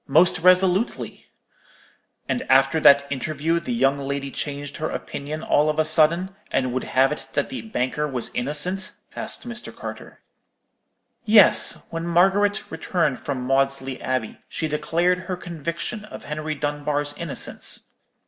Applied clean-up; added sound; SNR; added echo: none; none; none; none.